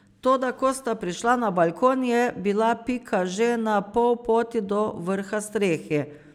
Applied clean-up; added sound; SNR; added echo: none; none; none; none.